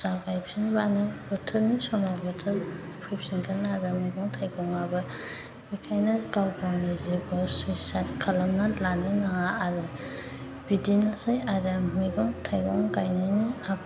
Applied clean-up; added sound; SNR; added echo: none; none; none; none.